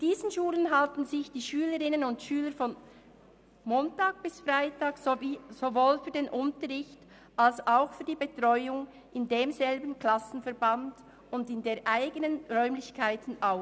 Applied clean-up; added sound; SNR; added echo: none; none; none; none.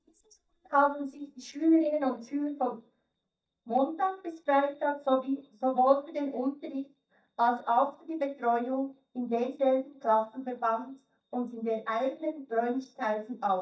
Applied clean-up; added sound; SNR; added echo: neural mask model DeepFilterNet 3.